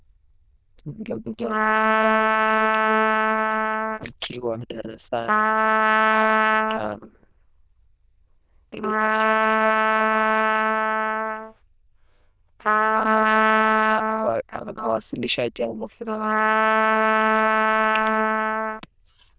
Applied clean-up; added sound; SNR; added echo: neural diffusion model UNIVERSE++.